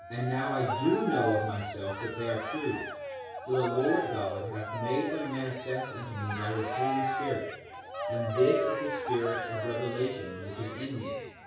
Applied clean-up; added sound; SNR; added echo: none; Cheering; 3 dB; reverberation time 0.6 s.